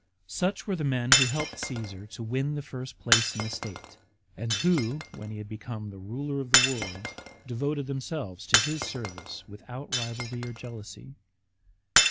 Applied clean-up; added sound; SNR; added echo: none; Shatter; -1 dB; none.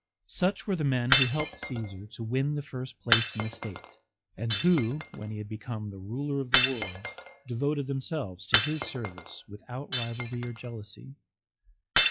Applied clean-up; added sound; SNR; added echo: classical method log-MMSE.